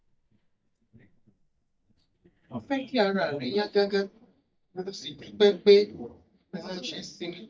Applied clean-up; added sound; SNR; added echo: neural mask model DeepFilterNet 3.